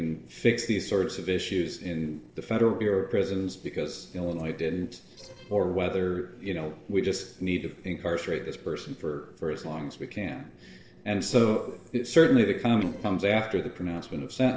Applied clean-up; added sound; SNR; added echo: neural separator model SepFormer DNS4.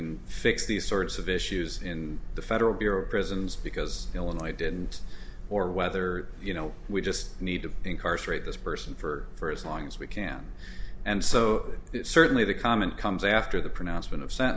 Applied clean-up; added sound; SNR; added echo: none; none; none; none.